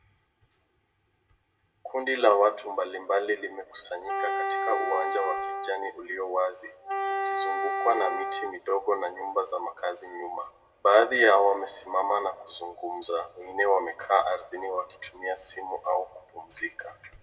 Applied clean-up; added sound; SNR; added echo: none; Wind instrument, woodwind instrument; 3 dB; reverberation time 0.8 s.